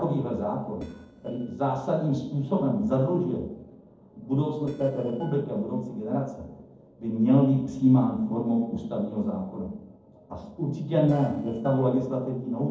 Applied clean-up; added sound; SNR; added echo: neural separator model SepFormer DNS4.